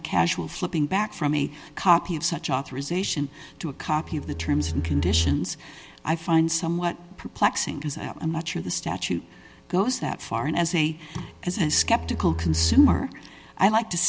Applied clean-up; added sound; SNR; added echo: none; Bowed string instrument; 3 dB; none.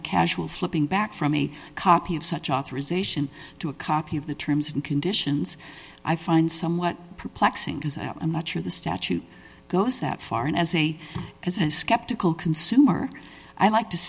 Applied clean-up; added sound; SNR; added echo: none; none; none; none.